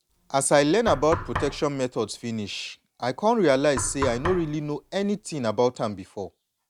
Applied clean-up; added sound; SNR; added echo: none; Knock; 11 dB; none.